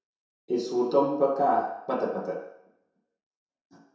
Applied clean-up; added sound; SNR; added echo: none; none; none; reverberation time 0.7 s.